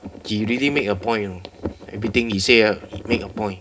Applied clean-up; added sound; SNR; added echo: none; none; none; reverberation time 0.3 s.